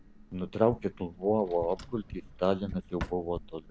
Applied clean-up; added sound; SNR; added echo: none; Tap + Drawer open or close; 14 dB; none.